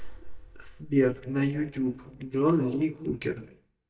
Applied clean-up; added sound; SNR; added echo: neural mask model DeepFilterNet 3.